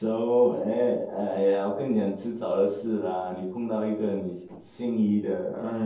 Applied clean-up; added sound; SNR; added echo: neural separator model SepFormer DNS4.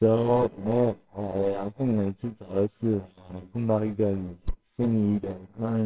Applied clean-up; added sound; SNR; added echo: neural separator model SepFormer WHAMR!.